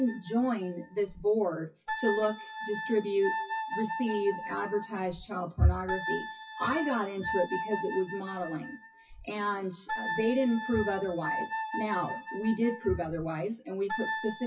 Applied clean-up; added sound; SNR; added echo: classical method WPE with log-MMSE.